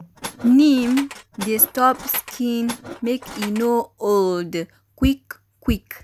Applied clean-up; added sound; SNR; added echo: none; Tools; 14 dB; none.